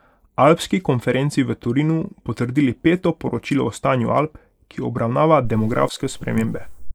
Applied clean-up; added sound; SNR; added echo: neural mask model Resemble Enhance denoiser.